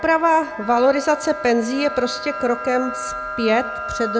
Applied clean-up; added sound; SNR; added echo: none; Wind instrument, woodwind instrument + Wind instrument, woodwind instrument; 9 dB; none.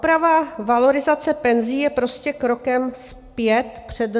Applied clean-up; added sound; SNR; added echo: none; none; none; none.